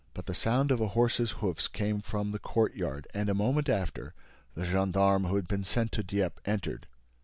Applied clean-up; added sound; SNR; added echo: none; none; none; none.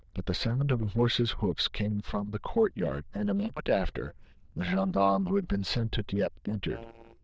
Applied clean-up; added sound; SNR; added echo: neural diffusion model UNIVERSE++.